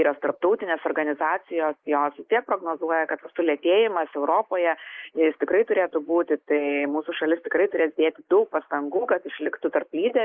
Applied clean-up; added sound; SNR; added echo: neural mask model Resemble Enhance denoiser.